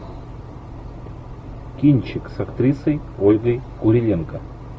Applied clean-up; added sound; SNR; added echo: none; none; none; none.